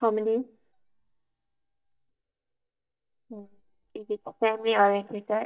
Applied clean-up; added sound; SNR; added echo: neural mask model DeepFilterNet 3.